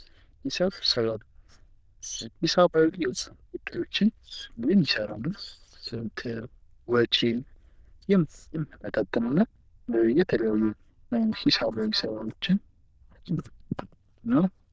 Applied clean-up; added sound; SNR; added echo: neural diffusion model UNIVERSE++.